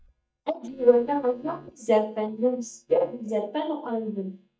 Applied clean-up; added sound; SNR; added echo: neural mask model DeepFilterNet 3.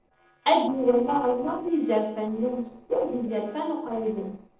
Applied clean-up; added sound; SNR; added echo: neural separator model SepFormer DNS4.